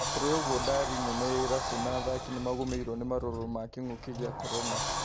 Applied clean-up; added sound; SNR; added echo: none; Sliding door; 1 dB; none.